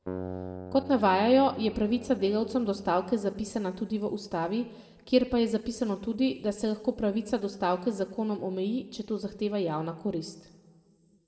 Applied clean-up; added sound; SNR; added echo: none; Keyboard (musical); 13 dB; reverberation time 1.0 s.